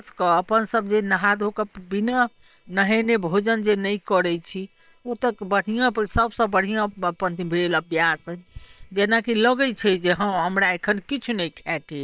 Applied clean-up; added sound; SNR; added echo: neural separator model SepFormer WHAM!.